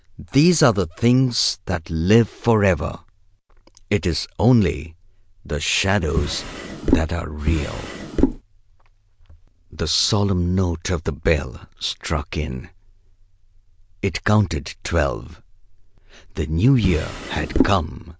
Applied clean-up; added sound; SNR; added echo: none; Drawer open or close; 1 dB; none.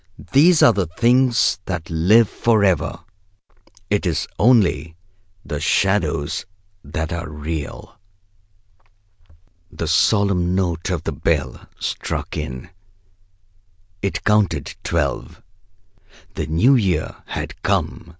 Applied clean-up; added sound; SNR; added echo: none; none; none; none.